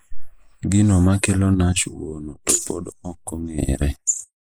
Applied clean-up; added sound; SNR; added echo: neural mask model Resemble Enhance denoiser.